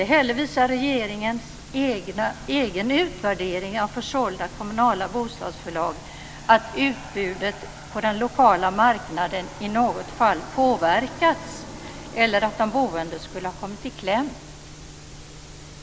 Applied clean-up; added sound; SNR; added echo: none; Aircraft; 19 dB; none.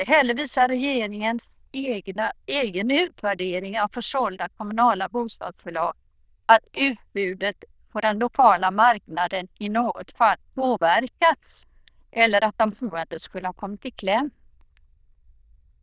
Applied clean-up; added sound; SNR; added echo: neural diffusion model UNIVERSE++.